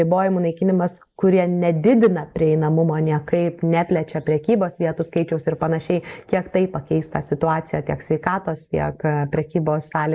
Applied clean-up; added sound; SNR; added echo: neural mask model Resemble Enhance denoiser.